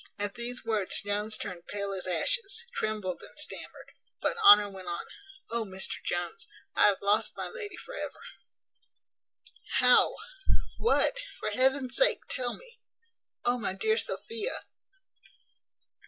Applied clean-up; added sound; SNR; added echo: none; none; none; none.